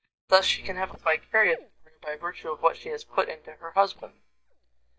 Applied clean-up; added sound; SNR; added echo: neural mask model DeepFilterNet 3.